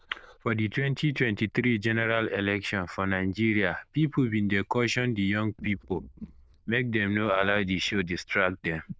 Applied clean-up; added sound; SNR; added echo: neural diffusion model UNIVERSE++.